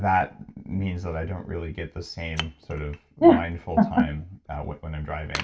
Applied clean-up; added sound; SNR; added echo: none; Wood; 18 dB; reverberation time 0.2 s.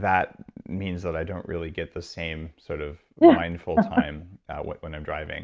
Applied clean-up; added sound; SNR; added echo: none; none; none; none.